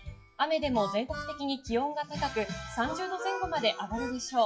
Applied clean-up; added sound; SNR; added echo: classical method WPE with log-MMSE.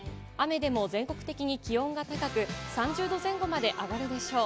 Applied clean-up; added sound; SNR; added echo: none; none; none; none.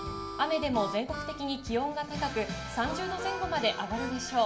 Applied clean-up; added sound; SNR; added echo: none; Harmonica; 10 dB; reverberation time 0.6 s.